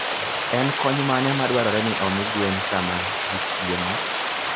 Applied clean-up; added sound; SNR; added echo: none; Water; -1 dB; none.